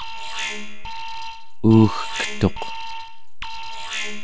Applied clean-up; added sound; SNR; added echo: none; Alarm; 3 dB; none.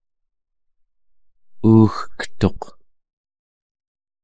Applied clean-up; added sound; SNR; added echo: neural mask model Resemble Enhance denoiser.